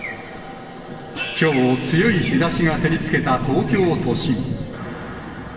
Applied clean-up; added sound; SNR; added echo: none; Hi-hat; 14 dB; reverberation time 1.9 s.